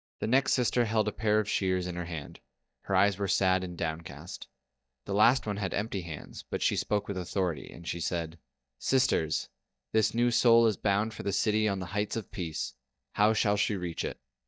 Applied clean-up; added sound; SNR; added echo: neural mask model DeepFilterNet 3.